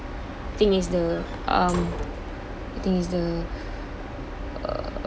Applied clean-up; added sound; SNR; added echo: none; Slam; 13 dB; none.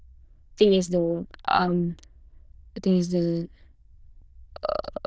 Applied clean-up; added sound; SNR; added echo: neural diffusion model UNIVERSE++.